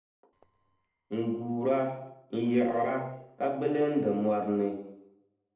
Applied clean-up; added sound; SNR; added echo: neural separator model SepFormer DNS4.